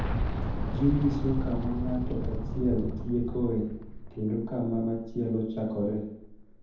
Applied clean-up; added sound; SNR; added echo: none; Boom; 3 dB; reverberation time 0.9 s.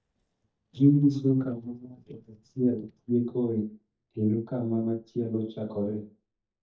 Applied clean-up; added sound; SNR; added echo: neural mask model DeepFilterNet 3.